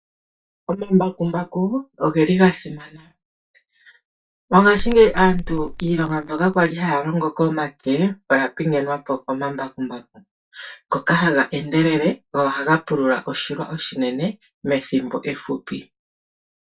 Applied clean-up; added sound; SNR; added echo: neural mask model DeepFilterNet 3.